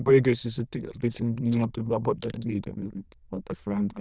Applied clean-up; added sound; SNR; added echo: neural diffusion model UNIVERSE++.